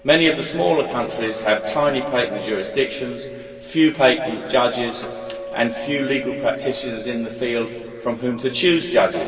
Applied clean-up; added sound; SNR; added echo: none; Acoustic guitar; 14 dB; reverberation time 2.2 s.